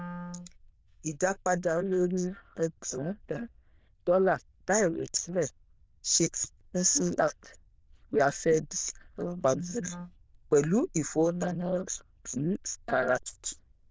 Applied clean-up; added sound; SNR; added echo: neural diffusion model UNIVERSE++.